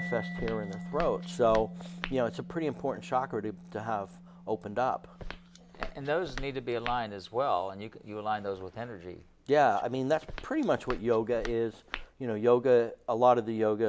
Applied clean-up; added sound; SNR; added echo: none; Walk, footsteps + Mallet percussion; 13 dB; none.